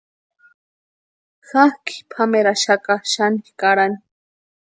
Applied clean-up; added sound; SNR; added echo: none; none; none; none.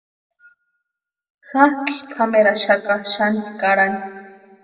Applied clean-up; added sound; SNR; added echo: none; none; none; reverberation time 1.6 s.